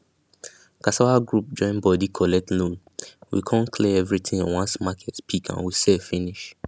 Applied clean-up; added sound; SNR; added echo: none; none; none; none.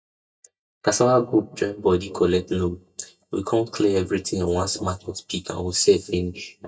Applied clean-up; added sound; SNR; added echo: neural mask model DeepFilterNet 3.